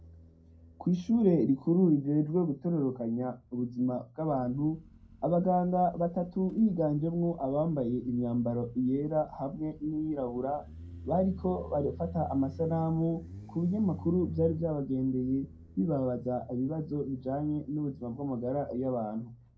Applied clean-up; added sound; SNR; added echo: none; Motorcycle; 18 dB; reverberation time 0.2 s.